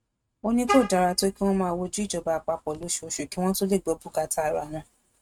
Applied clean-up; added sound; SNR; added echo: neural mask model RNNoise.